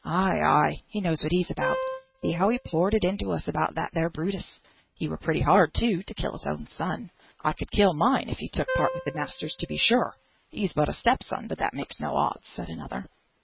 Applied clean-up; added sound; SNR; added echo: neural mask model RNNoise.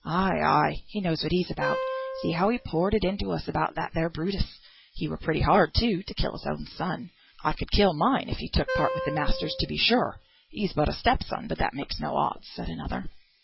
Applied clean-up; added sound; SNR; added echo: classical method log-MMSE.